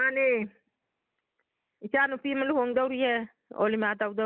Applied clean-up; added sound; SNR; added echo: none; none; none; none.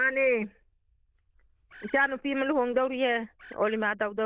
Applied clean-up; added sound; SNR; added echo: neural diffusion model UNIVERSE++.